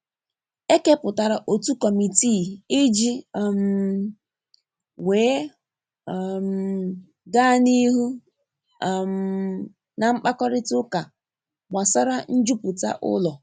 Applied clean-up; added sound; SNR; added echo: none; none; none; none.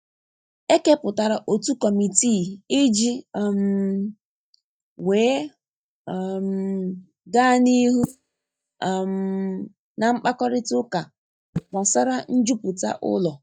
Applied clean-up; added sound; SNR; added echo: neural mask model DeepFilterNet 3.